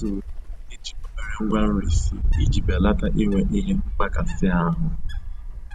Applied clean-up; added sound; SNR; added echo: none; Wind; -2 dB; none.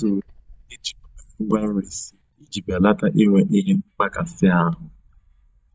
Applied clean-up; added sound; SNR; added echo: neural mask model DeepFilterNet 3.